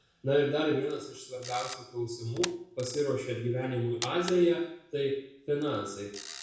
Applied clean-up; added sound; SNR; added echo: none; Camera; 16 dB; reverberation time 0.7 s.